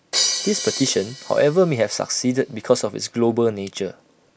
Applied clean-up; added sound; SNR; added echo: none; Crash cymbal; 7 dB; none.